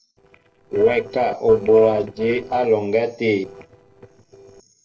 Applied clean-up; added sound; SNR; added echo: neural separator model SepFormer DNS4.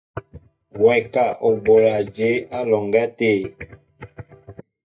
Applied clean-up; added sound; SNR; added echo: neural mask model DeepFilterNet 3.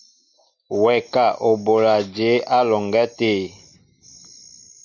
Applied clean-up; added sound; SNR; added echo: none; none; none; none.